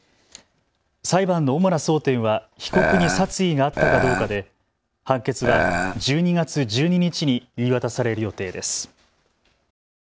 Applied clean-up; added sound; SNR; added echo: none; Burping, eructation; -1 dB; none.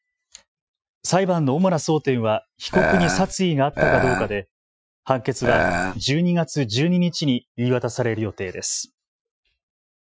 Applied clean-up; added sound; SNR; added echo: classical method Wiener filter.